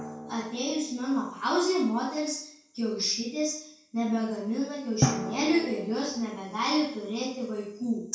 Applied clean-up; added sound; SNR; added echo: none; Drum; 9 dB; reverberation time 0.5 s.